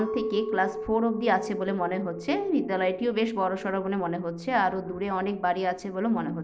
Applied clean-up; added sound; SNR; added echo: none; Chink, clink; 11 dB; none.